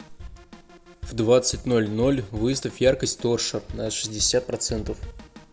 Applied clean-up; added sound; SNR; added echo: none; Drum kit; 15 dB; none.